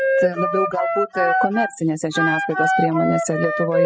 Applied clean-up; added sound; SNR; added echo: classical method spectral subtraction.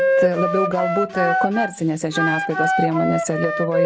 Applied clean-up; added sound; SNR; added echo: none; Wind instrument, woodwind instrument; -1 dB; none.